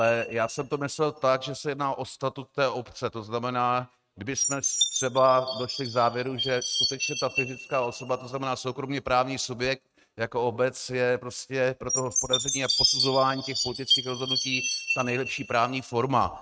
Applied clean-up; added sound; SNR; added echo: neural mask model RNNoise.